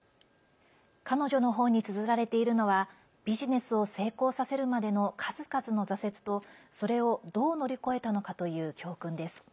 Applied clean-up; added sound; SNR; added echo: none; none; none; none.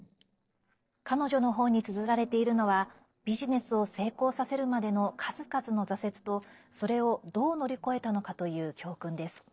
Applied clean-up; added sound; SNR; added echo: neural separator model SepFormer DNS4.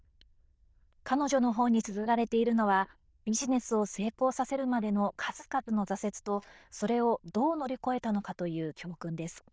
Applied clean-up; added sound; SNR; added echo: neural diffusion model UNIVERSE++.